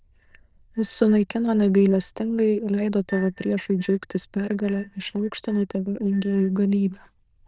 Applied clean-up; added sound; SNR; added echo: neural diffusion model UNIVERSE++.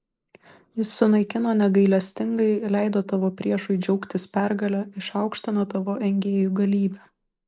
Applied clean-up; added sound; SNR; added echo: neural mask model Resemble Enhance denoiser.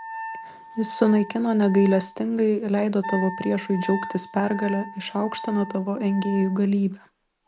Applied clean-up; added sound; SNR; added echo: none; Wind instrument, woodwind instrument; 13 dB; none.